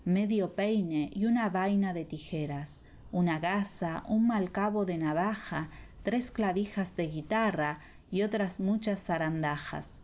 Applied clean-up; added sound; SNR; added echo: none; none; none; none.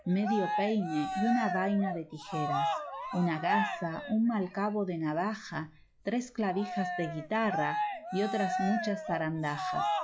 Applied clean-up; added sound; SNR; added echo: classical method log-MMSE.